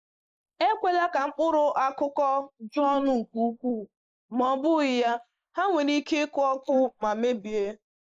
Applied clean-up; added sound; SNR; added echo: neural mask model Resemble Enhance denoiser.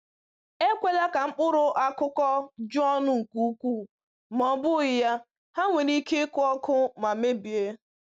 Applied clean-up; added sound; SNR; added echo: none; none; none; none.